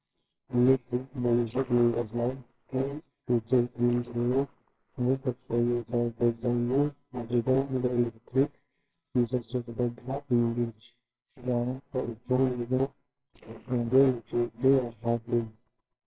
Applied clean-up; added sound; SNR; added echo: neural separator model SepFormer WHAMR!.